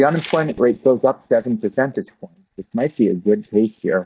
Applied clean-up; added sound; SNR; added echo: neural mask model DeepFilterNet 3.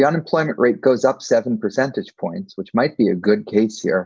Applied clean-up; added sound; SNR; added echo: none; none; none; none.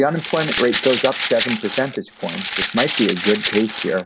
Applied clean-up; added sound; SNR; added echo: none; Rattle (instrument); 2 dB; none.